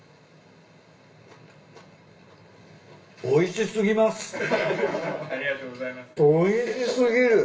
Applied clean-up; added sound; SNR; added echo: none; none; none; reverberation time 0.6 s.